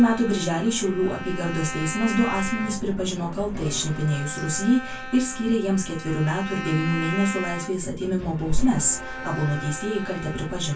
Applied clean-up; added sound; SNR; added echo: none; Bowed string instrument; 12 dB; reverberation time 0.2 s.